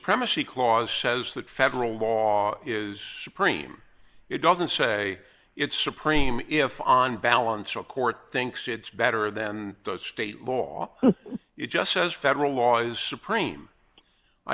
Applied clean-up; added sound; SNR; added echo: none; Coin (dropping); 16 dB; none.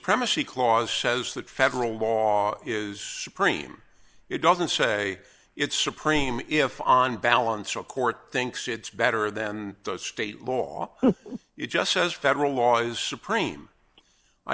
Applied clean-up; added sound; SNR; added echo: neural separator model SepFormer DNS4.